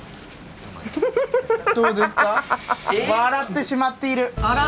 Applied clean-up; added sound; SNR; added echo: none; none; none; none.